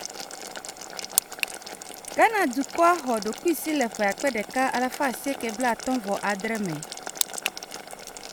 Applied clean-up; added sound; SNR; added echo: none; Boiling; 11 dB; none.